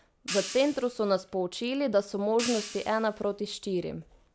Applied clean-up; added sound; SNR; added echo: none; Hi-hat; 12 dB; none.